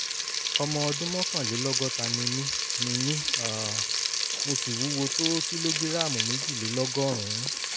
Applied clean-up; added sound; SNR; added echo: none; Frying (food); -4 dB; none.